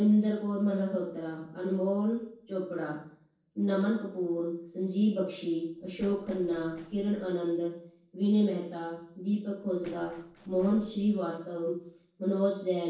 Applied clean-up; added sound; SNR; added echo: neural separator model SepFormer DNS4.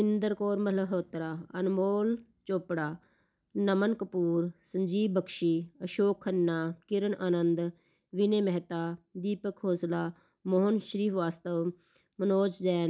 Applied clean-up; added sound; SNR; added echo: none; none; none; none.